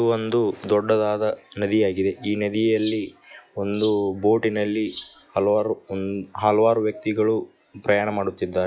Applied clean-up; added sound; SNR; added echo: classical method log-MMSE.